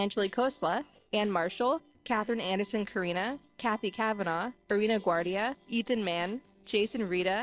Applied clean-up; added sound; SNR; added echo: neural separator model SepFormer DNS4.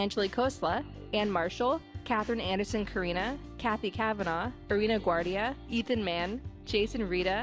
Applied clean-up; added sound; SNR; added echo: none; none; none; none.